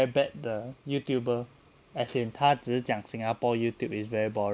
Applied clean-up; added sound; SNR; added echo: none; none; none; none.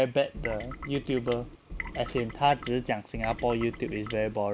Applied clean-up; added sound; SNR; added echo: none; Trickle, dribble / Water tap, faucet; 10 dB; none.